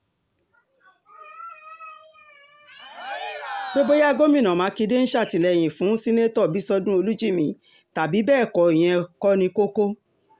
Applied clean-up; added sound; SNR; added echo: none; Cheering; 12 dB; none.